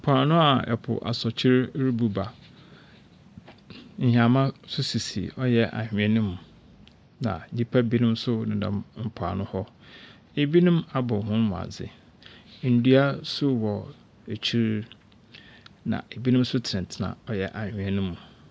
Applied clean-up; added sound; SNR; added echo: none; none; none; none.